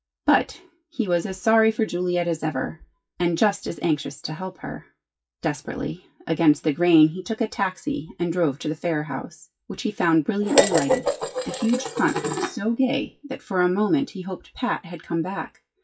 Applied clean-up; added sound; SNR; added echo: classical method WPE with log-MMSE.